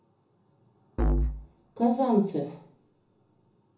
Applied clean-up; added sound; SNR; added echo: none; Musical instrument; 1 dB; reverberation time 0.7 s.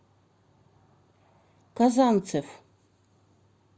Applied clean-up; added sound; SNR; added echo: none; none; none; none.